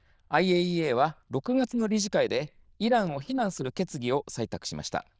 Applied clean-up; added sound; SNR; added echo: neural diffusion model UNIVERSE++.